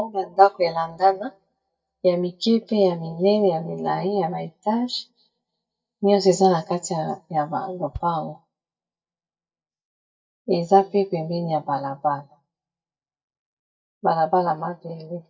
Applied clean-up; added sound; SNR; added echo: neural mask model DeepFilterNet 3.